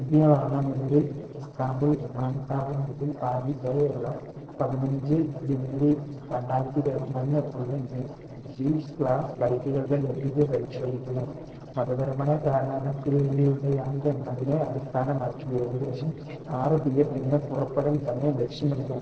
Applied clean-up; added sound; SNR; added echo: neural separator model SepFormer DNS4.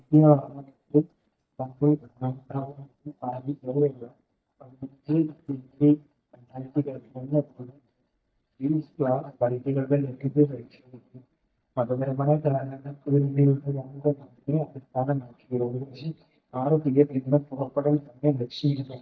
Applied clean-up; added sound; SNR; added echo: neural mask model DeepFilterNet 3.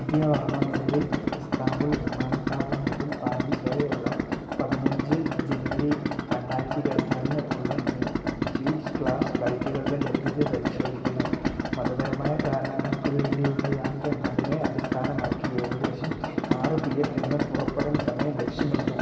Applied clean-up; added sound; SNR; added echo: none; Idling; -1 dB; reverberation time 2.4 s.